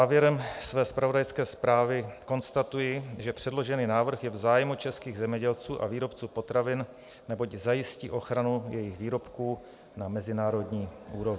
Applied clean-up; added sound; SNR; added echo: none; none; none; none.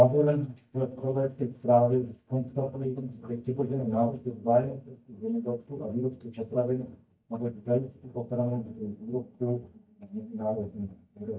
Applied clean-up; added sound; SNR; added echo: neural mask model DeepFilterNet 3.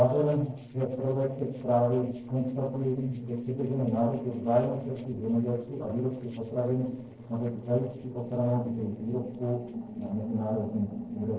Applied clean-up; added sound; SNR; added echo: neural separator model SepFormer DNS4.